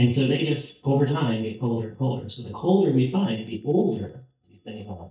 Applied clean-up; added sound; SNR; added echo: neural mask model DeepFilterNet 3.